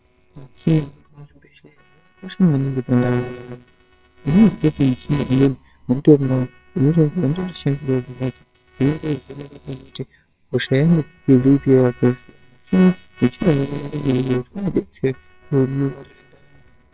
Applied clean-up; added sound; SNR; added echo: neural separator model SepFormer WHAMR!.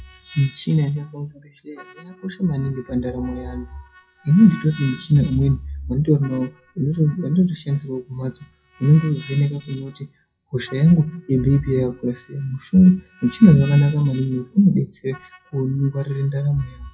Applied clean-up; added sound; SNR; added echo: classical method WPE with log-MMSE.